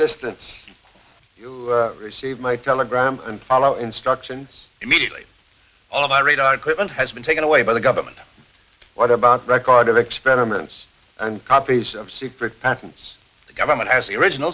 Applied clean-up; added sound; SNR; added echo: none; none; none; none.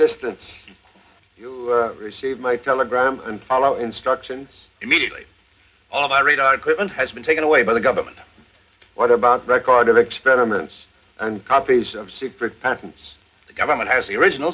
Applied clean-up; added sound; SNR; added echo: none; none; none; reverberation time 0.3 s.